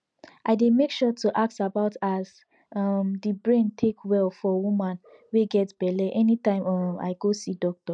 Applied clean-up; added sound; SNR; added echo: none; none; none; none.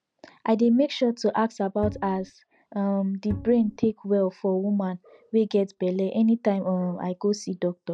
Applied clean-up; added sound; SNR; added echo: none; Bowed string instrument; 10 dB; none.